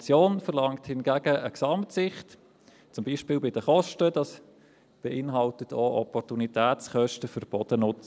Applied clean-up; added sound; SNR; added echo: none; none; none; none.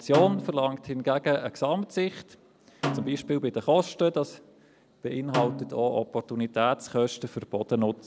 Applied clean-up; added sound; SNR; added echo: none; Snare drum; 11 dB; none.